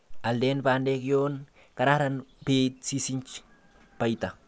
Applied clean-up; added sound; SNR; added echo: none; none; none; none.